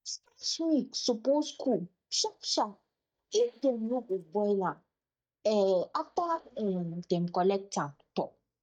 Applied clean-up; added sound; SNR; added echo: neural mask model DeepFilterNet 3.